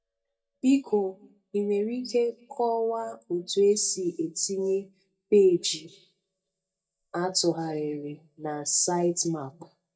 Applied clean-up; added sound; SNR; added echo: neural mask model DeepFilterNet 3.